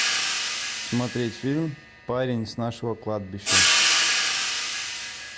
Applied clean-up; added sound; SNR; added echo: none; Cymbal; -5 dB; none.